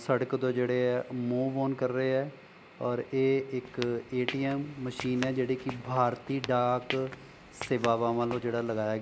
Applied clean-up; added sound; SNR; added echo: none; Squeak / Walk, footsteps; 13 dB; none.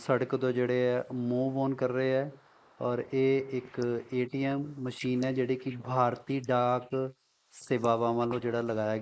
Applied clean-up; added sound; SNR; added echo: neural mask model Resemble Enhance denoiser.